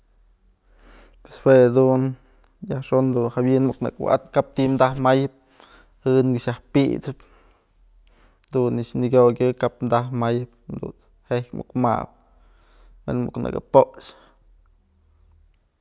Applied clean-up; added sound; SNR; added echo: none; none; none; none.